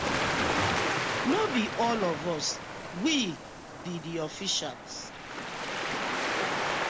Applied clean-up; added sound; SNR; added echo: none; Waves, surf; -1 dB; none.